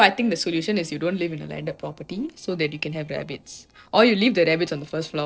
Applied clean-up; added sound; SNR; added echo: neural separator model SepFormer DNS4.